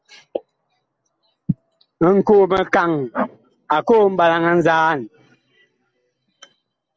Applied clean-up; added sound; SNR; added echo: none; none; none; none.